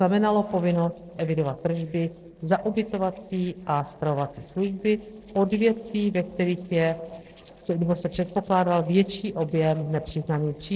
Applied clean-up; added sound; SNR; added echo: neural separator model SepFormer DNS4.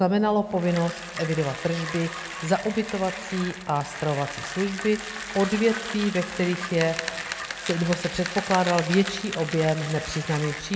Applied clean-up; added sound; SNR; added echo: none; Bicycle; 9 dB; none.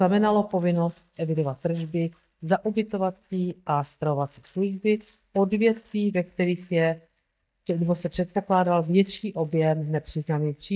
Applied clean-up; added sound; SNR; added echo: neural mask model DeepFilterNet 3.